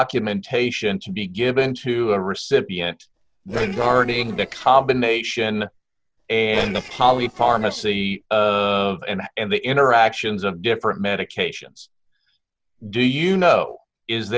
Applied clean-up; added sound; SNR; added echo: neural separator model SepFormer DNS4.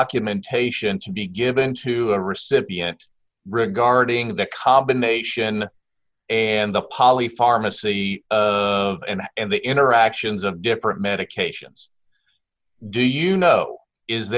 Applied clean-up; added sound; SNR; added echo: none; none; none; none.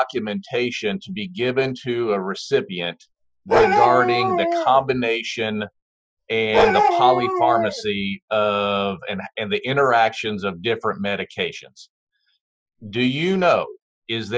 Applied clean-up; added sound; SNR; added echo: classical method Wiener filter.